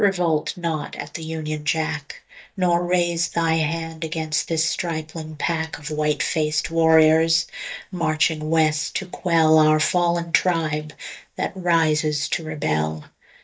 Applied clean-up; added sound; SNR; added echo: neural mask model DeepFilterNet 3.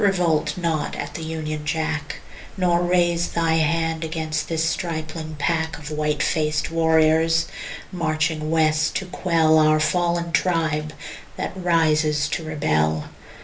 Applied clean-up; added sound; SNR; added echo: none; Wind; 13 dB; reverberation time 0.3 s.